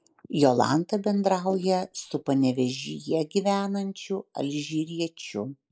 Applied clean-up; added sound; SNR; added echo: neural mask model Resemble Enhance denoiser.